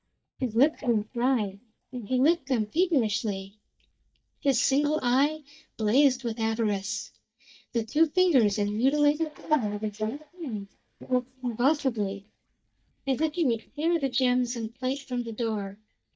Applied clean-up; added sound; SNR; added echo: neural mask model DeepFilterNet 3.